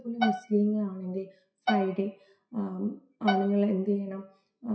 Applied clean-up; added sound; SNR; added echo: classical method WPE with log-MMSE.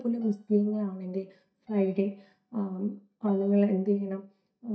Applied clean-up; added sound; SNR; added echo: neural mask model DeepFilterNet 3.